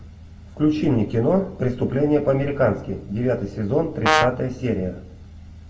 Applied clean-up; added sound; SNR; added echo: none; Brass instrument; -2 dB; reverberation time 0.2 s.